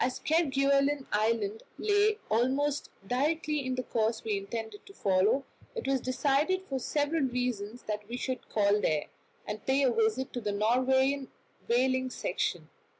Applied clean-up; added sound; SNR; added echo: none; none; none; none.